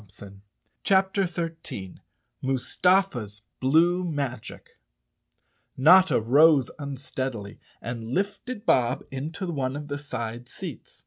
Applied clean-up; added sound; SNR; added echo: none; none; none; none.